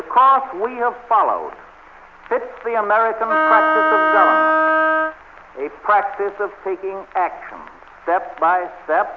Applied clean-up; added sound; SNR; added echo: none; Wind instrument, woodwind instrument; -4 dB; none.